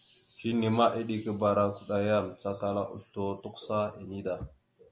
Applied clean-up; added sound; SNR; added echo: none; none; none; none.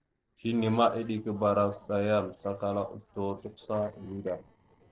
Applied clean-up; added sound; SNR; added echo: neural separator model SepFormer DNS4.